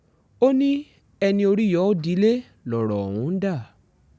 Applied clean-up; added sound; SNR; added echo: none; none; none; none.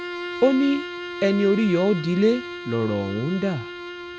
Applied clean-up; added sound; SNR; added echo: none; Bowed string instrument; 10 dB; none.